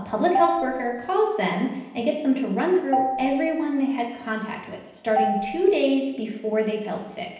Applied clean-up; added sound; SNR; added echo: none; Marimba, xylophone; 7 dB; reverberation time 0.9 s.